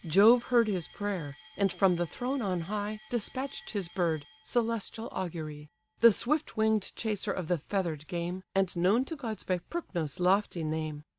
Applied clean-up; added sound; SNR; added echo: none; Alarm; 17 dB; none.